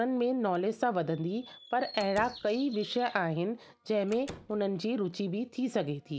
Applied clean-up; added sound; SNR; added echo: none; Bird vocalization, bird call, bird song + Slam; 18 dB; none.